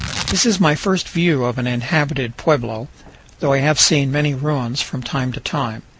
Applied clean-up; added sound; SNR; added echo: none; Tearing; 16 dB; none.